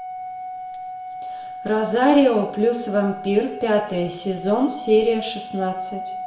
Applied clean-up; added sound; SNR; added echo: none; Organ; 12 dB; reverberation time 0.7 s.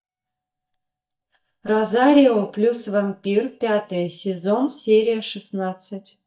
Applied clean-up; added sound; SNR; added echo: neural mask model DeepFilterNet 3.